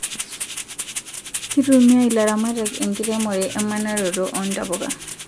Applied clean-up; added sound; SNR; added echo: none; Rattle (instrument); 7 dB; none.